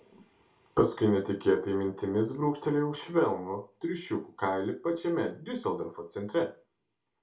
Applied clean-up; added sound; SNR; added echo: none; none; none; reverberation time 0.2 s.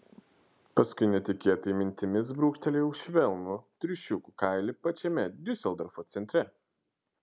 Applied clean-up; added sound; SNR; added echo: none; none; none; none.